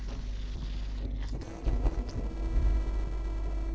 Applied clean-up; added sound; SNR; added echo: neural separator model SepFormer DNS4.